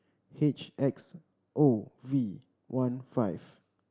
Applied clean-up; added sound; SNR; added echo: none; none; none; none.